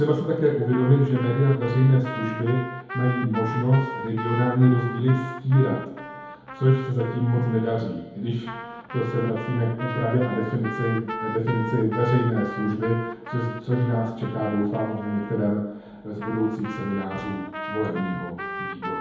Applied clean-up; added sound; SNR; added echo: none; Trumpet; 11 dB; reverberation time 2.0 s.